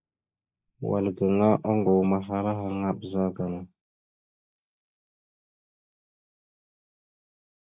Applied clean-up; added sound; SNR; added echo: neural mask model Resemble Enhance denoiser.